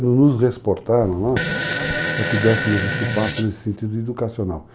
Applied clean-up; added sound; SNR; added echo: none; Fart; 3 dB; reverberation time 0.5 s.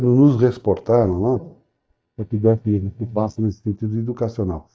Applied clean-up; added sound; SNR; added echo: neural mask model DeepFilterNet 3.